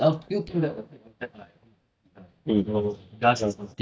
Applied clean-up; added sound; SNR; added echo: neural mask model DeepFilterNet 3.